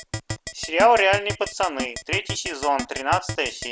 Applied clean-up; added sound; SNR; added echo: none; Keyboard (musical); 10 dB; none.